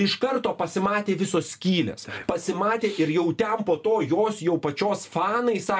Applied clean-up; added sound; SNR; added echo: none; none; none; none.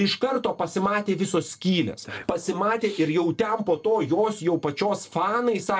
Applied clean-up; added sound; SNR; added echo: neural separator model SepFormer DNS4.